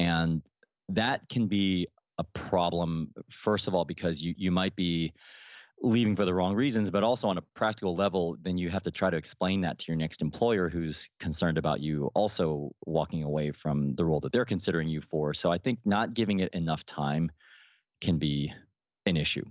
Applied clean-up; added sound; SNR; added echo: none; none; none; none.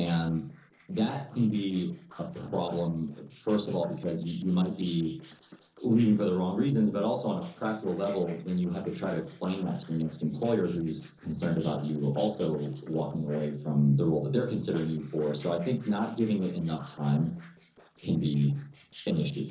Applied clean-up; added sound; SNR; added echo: neural separator model SepFormer DNS4.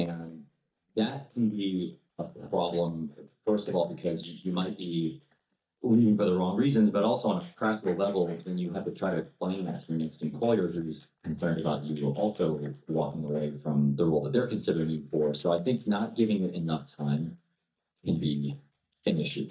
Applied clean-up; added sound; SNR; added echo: neural mask model DeepFilterNet 3.